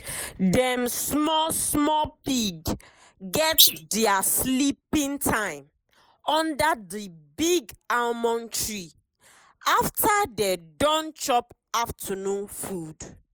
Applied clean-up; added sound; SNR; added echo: neural mask model Resemble Enhance denoiser.